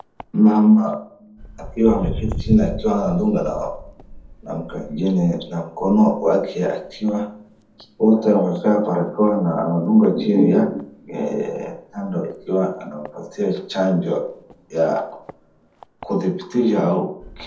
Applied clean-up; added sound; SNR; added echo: none; Walk, footsteps; 15 dB; reverberation time 0.7 s.